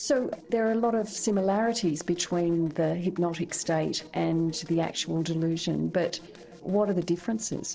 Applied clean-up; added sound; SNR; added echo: neural separator model SepFormer DNS4.